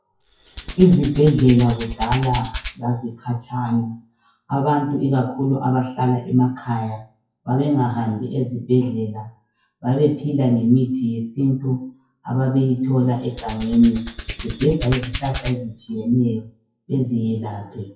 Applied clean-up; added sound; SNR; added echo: classical method WPE with log-MMSE.